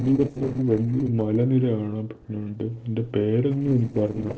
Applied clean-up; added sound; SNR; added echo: neural separator model SepFormer DNS4.